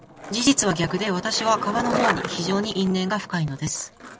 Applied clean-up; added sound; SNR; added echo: none; Skateboard; 7 dB; none.